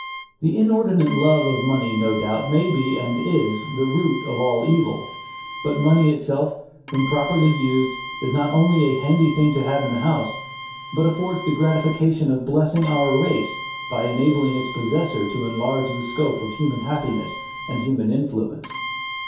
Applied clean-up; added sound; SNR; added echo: none; Bowed string instrument; 11 dB; reverberation time 0.6 s.